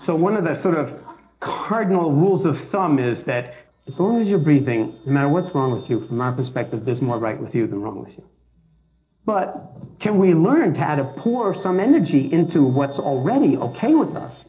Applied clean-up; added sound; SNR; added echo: neural separator model SepFormer DNS4.